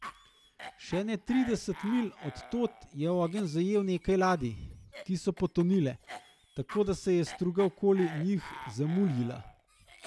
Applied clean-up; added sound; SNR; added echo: none; Cough; 17 dB; none.